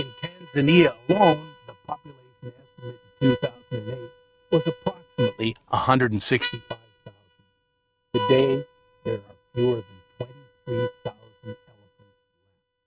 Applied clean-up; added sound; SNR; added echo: neural mask model RNNoise.